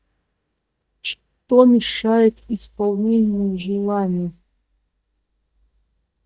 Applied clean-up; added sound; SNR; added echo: neural mask model DeepFilterNet 3.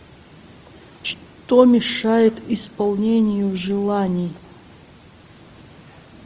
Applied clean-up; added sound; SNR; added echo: none; none; none; none.